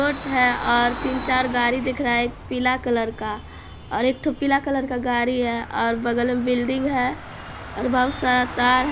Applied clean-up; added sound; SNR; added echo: none; Engine / Car; 13 dB; none.